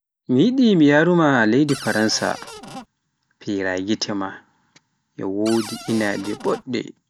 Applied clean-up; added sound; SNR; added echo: none; Cupboard open or close; 14 dB; none.